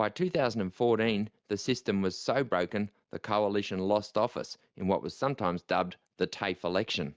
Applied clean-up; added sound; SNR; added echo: none; none; none; none.